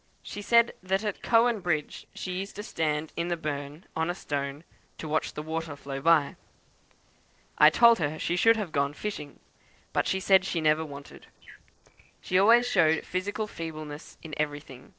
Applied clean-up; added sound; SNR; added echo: neural separator model SepFormer DNS4.